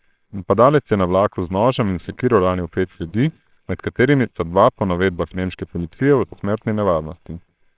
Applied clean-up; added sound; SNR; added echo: neural separator model SepFormer WHAMR!.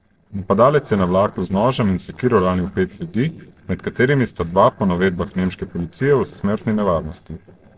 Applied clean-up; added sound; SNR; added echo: neural separator model SepFormer DNS4.